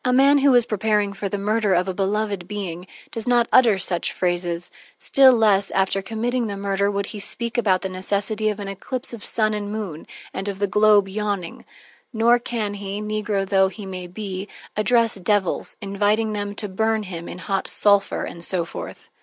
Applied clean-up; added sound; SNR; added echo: none; none; none; none.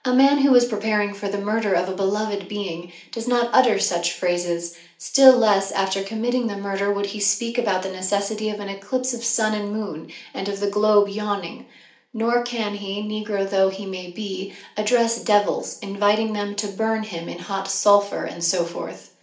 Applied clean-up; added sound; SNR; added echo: none; none; none; reverberation time 0.4 s.